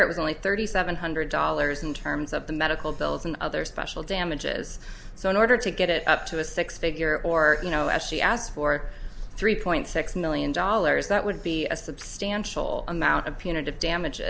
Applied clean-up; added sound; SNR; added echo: none; none; none; none.